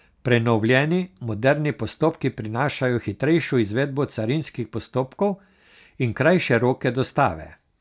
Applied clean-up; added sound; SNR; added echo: none; none; none; none.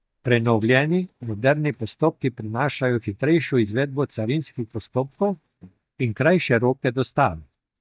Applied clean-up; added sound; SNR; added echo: neural mask model DeepFilterNet 3.